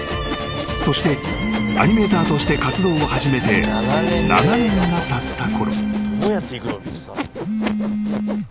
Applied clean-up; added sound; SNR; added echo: none; Sawing; 11 dB; none.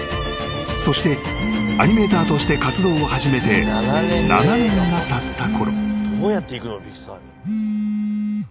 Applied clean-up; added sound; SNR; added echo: none; none; none; none.